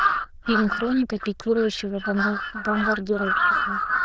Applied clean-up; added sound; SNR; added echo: neural diffusion model UNIVERSE++.